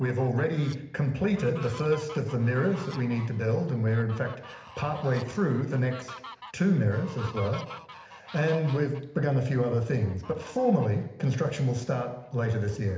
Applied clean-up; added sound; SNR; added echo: none; Fowl; 19 dB; reverberation time 0.8 s.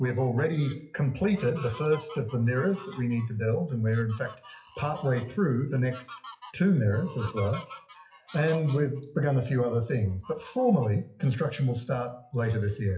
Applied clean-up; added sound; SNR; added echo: classical method WPE with log-MMSE.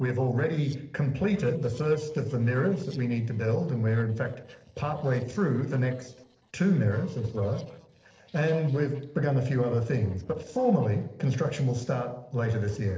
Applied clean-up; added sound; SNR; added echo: neural separator model SepFormer DNS4.